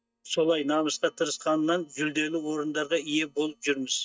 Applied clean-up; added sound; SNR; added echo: neural mask model DeepFilterNet 3.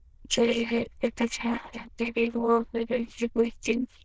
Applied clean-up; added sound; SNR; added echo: neural diffusion model UNIVERSE++.